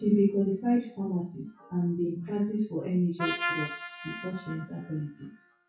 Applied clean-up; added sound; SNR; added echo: classical method WPE with log-MMSE.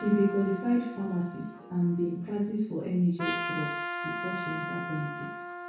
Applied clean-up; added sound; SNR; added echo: none; Trumpet; 8 dB; reverberation time 0.6 s.